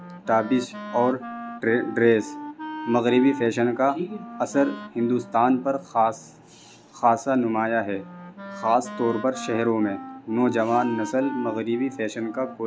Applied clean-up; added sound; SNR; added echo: none; Wind instrument, woodwind instrument; 13 dB; none.